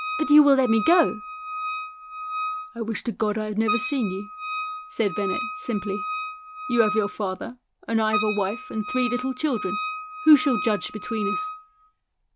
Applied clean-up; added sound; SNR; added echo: none; Wind instrument, woodwind instrument; 7 dB; none.